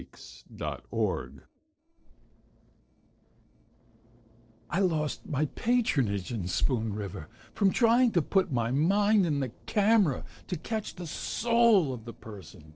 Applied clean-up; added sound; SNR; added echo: neural separator model SepFormer DNS4.